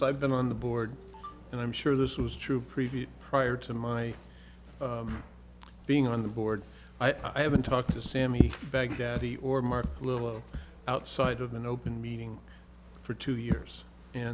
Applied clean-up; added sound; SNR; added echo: none; none; none; none.